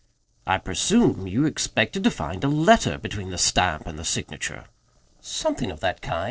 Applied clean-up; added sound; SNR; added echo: neural separator model SepFormer DNS4.